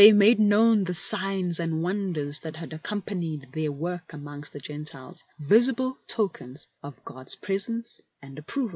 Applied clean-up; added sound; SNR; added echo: none; none; none; none.